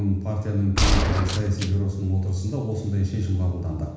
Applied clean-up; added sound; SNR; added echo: none; Gunshot, gunfire; 0 dB; reverberation time 1.1 s.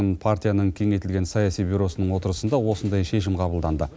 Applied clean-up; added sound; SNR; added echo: none; none; none; none.